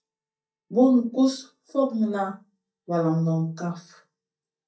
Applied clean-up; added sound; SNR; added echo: neural mask model DeepFilterNet 3.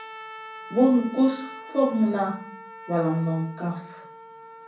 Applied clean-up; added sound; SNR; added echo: none; Trumpet; 16 dB; reverberation time 0.5 s.